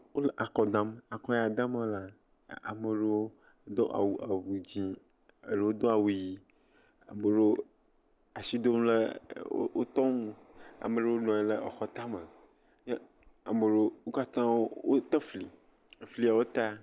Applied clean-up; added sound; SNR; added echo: none; none; none; none.